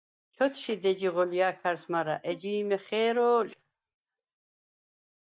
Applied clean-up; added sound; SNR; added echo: neural mask model DeepFilterNet 3.